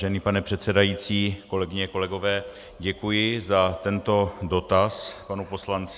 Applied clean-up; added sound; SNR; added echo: none; none; none; none.